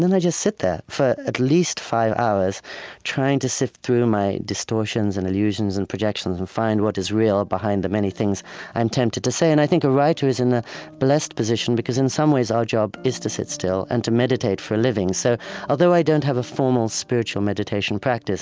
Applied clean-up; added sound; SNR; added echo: none; none; none; none.